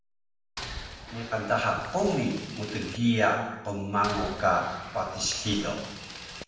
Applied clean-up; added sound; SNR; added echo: none; Boat, Water vehicle; 11 dB; reverberation time 1.0 s.